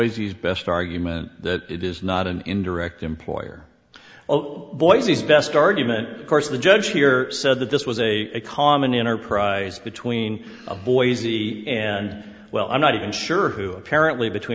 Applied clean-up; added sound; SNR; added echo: none; none; none; none.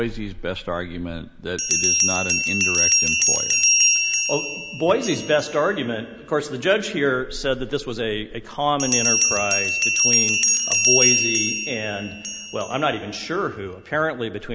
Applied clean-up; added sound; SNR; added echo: none; Bell; -2 dB; none.